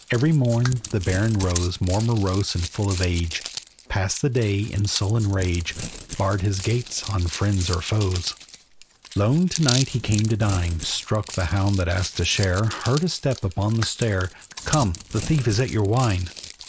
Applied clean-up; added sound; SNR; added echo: none; Crumpling, crinkling + Hands; 12 dB; none.